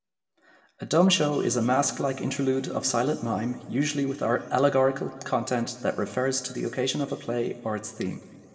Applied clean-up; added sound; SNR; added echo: none; none; none; reverberation time 1.5 s.